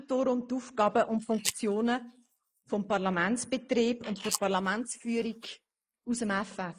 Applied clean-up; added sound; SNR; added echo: neural mask model Resemble Enhance denoiser.